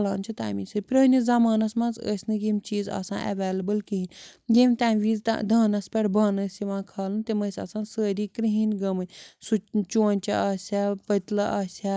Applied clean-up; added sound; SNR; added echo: none; none; none; none.